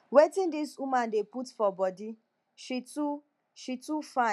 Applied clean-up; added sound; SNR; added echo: none; none; none; none.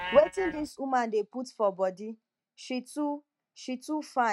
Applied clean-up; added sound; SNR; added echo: neural mask model RNNoise.